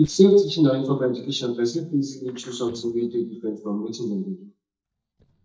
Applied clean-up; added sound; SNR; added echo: neural mask model DeepFilterNet 3.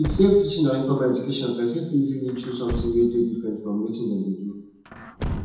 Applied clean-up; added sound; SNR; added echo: none; Truck; 11 dB; reverberation time 0.8 s.